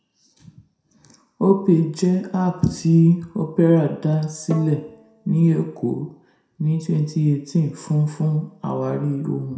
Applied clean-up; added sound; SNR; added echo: none; Bowed string instrument; 19 dB; reverberation time 0.6 s.